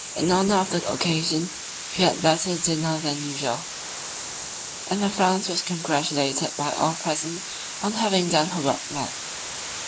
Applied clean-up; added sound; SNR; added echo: neural mask model Resemble Enhance denoiser.